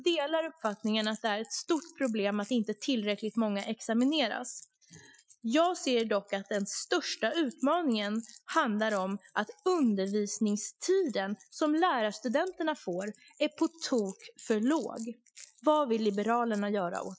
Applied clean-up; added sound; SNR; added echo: classical method Wiener filter.